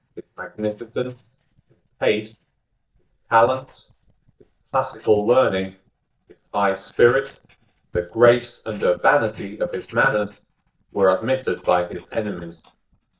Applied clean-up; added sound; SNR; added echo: neural mask model DeepFilterNet 3.